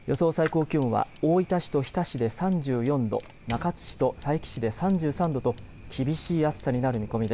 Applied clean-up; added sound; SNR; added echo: none; Fire; 18 dB; none.